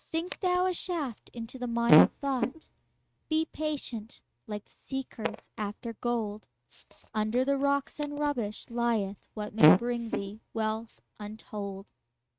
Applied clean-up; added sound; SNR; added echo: neural mask model RNNoise.